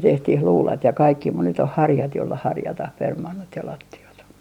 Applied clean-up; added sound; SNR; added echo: none; none; none; none.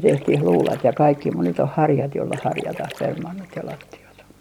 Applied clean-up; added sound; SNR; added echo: none; Splash, splatter; 18 dB; none.